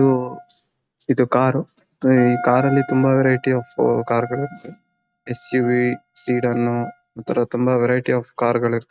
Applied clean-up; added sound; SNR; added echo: neural mask model RNNoise.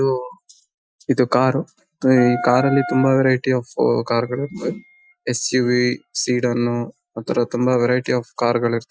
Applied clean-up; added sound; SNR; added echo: classical method Wiener filter.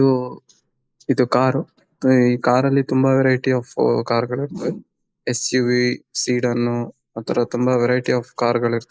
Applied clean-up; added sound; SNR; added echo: neural mask model Resemble Enhance denoiser.